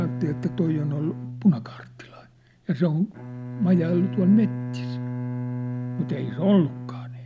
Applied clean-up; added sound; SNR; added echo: none; Bowed string instrument; 7 dB; none.